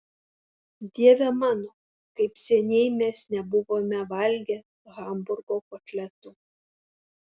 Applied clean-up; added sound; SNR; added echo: none; none; none; none.